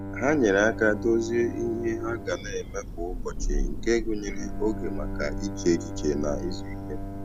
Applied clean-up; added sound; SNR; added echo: none; Thunder / Rain + Bowed string instrument; 4 dB; none.